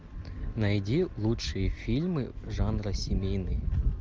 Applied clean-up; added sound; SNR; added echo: none; none; none; none.